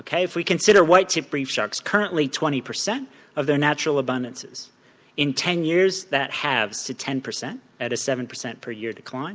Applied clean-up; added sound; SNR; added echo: none; none; none; none.